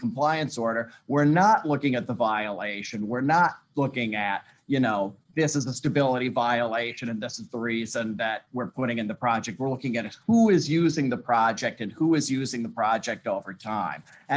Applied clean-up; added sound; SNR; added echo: none; none; none; none.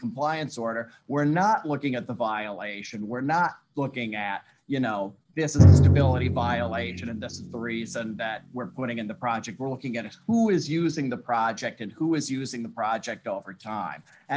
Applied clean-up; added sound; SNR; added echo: none; Drum; 0 dB; none.